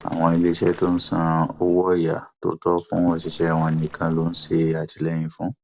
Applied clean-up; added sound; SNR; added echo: neural separator model SepFormer DNS4.